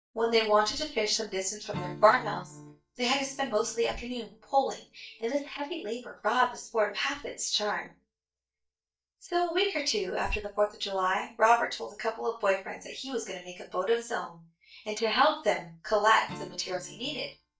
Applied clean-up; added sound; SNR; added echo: neural mask model DeepFilterNet 3.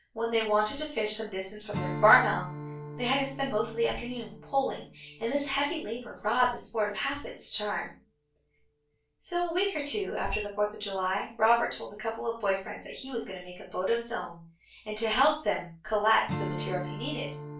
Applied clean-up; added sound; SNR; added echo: none; Strum; 13 dB; reverberation time 0.3 s.